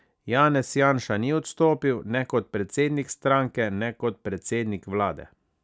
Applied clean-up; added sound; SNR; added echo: none; none; none; none.